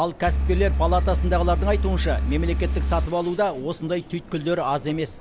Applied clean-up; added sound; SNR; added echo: none; Engine; -3 dB; none.